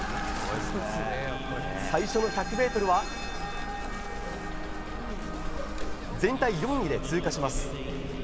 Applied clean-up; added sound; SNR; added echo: none; Chatter; 5 dB; none.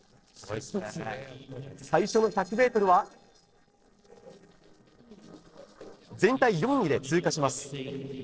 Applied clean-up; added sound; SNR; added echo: neural separator model SepFormer DNS4.